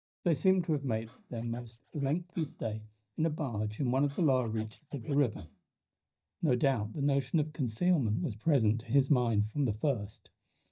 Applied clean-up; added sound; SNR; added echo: neural mask model DeepFilterNet 3.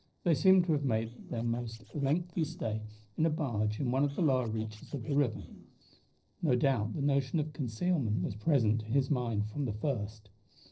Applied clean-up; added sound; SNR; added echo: neural separator model SepFormer DNS4.